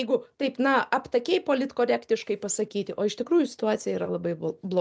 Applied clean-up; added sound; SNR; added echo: none; none; none; none.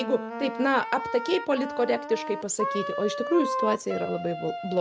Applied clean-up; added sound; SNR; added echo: none; Wind instrument, woodwind instrument; 6 dB; none.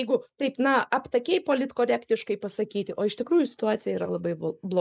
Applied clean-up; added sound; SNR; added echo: neural mask model Resemble Enhance denoiser.